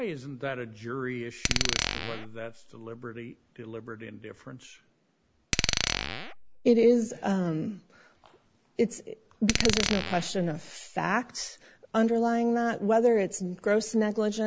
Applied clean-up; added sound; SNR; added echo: none; Glass; 2 dB; none.